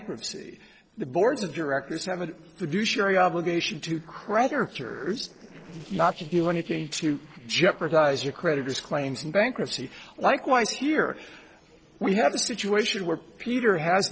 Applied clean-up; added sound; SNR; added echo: neural separator model SepFormer DNS4.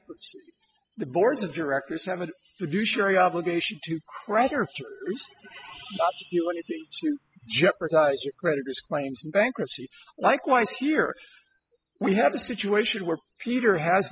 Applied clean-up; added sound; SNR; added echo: classical method spectral subtraction.